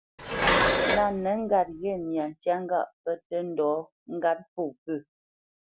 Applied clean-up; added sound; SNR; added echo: none; Dishes, pots, and pans; -3 dB; none.